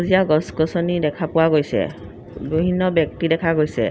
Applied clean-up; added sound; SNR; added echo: none; none; none; none.